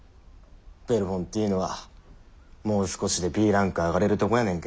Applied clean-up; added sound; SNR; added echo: none; none; none; none.